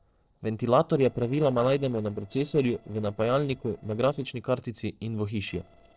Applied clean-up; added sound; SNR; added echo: neural separator model SepFormer DNS4.